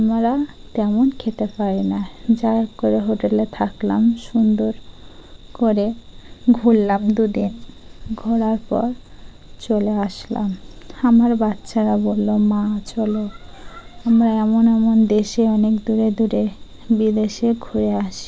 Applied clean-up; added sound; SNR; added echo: none; none; none; none.